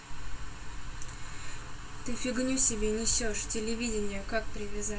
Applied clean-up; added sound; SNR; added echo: none; none; none; reverberation time 0.2 s.